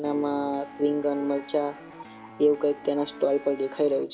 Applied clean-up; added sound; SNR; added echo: none; Guitar; 19 dB; reverberation time 0.5 s.